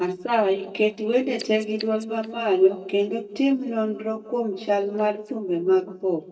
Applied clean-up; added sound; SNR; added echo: neural mask model DeepFilterNet 3.